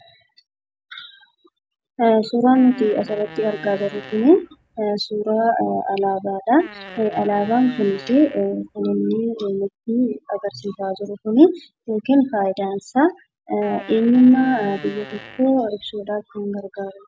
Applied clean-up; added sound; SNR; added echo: none; Fart; 18 dB; none.